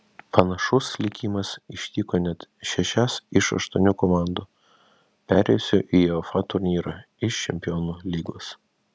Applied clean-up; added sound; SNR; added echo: none; none; none; none.